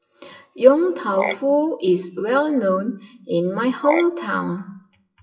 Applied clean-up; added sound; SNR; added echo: classical method WPE with log-MMSE.